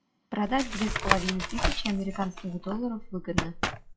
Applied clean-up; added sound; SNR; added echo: classical method WPE with log-MMSE.